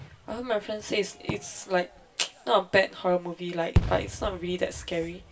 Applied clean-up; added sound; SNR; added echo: none; Fireworks; 6 dB; reverberation time 0.2 s.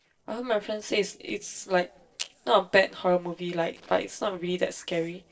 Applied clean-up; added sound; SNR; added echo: neural separator model SepFormer DNS4.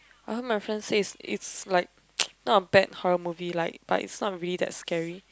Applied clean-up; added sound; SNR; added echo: none; none; none; none.